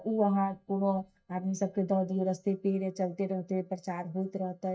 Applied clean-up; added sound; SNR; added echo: neural mask model DeepFilterNet 3.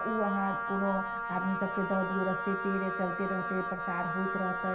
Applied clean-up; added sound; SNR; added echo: none; Wind instrument, woodwind instrument; 2 dB; reverberation time 0.5 s.